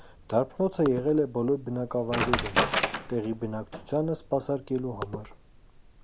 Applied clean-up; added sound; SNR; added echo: none; Wood; 5 dB; none.